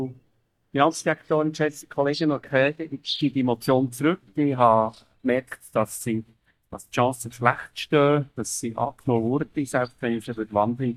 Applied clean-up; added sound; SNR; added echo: neural mask model DeepFilterNet 3.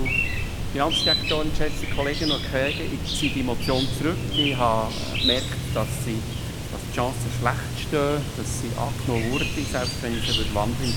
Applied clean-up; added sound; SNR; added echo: none; Chirp, tweet; -1 dB; none.